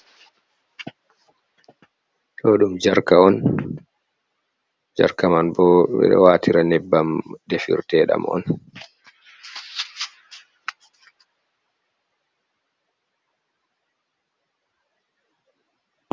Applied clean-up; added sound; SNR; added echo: none; none; none; none.